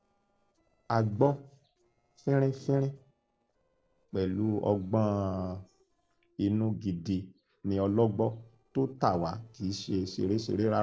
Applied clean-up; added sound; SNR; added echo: neural separator model SepFormer DNS4.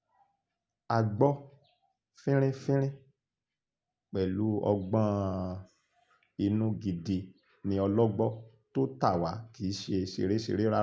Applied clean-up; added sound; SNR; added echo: none; none; none; none.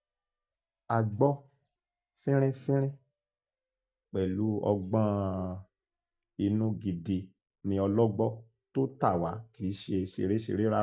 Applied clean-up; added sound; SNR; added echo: neural mask model DeepFilterNet 3.